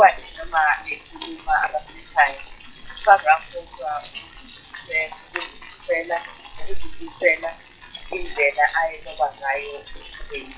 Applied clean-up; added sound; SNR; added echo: classical method WPE with log-MMSE.